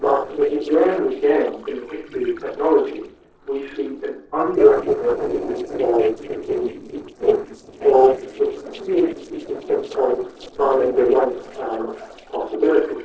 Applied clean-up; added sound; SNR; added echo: neural separator model SepFormer DNS4.